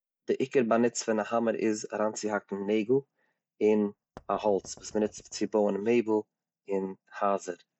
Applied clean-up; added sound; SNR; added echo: neural mask model DeepFilterNet 3.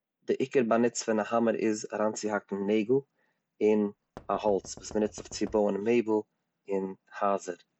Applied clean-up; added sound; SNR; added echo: none; Knock; 20 dB; none.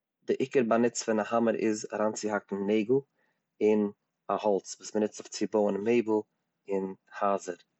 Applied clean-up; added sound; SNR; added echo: none; none; none; none.